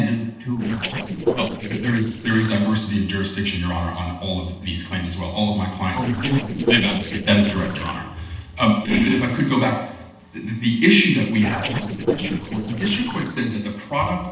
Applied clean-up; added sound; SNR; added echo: neural separator model SepFormer DNS4.